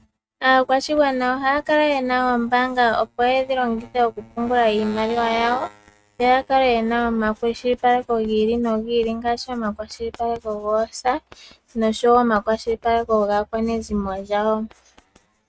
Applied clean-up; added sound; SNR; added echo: neural mask model RNNoise.